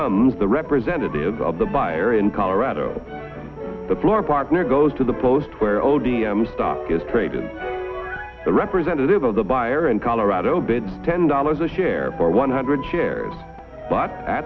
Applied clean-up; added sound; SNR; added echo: none; none; none; none.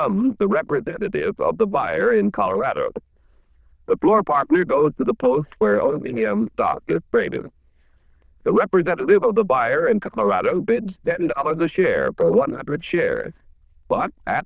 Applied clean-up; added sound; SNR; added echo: neural diffusion model UNIVERSE++.